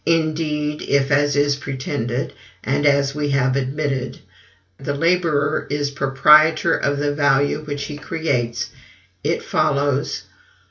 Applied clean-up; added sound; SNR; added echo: none; none; none; reverberation time 0.2 s.